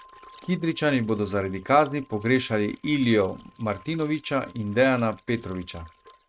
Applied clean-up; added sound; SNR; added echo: neural mask model RNNoise.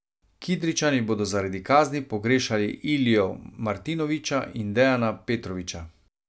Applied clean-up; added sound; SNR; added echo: none; none; none; none.